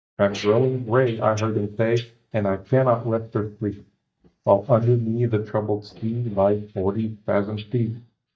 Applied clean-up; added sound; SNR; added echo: neural mask model DeepFilterNet 3.